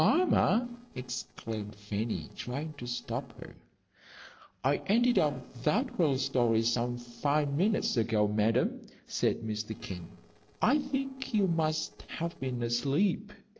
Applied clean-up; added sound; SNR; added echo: neural separator model SepFormer DNS4.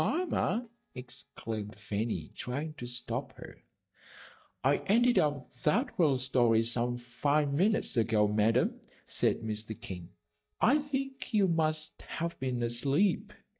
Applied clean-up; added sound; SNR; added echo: neural mask model DeepFilterNet 3.